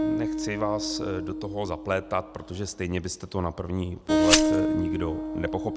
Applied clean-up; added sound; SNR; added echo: none; Glass + Acoustic guitar; -3 dB; none.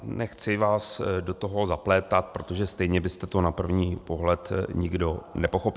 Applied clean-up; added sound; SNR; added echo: none; none; none; none.